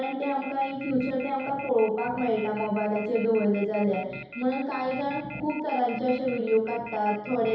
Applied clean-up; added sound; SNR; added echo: none; Telephone; 16 dB; reverberation time 2.2 s.